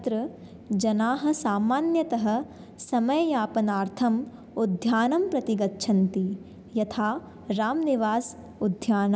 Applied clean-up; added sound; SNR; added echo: none; none; none; none.